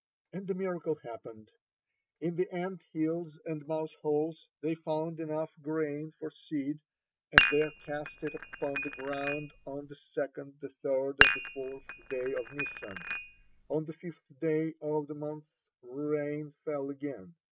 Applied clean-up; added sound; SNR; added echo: none; Dishes, pots, and pans; -4 dB; none.